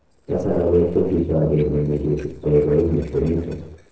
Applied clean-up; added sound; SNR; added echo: neural separator model SepFormer DNS4.